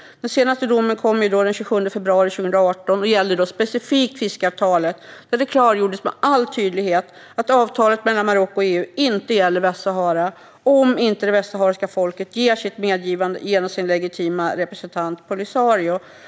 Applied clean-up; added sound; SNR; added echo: none; none; none; none.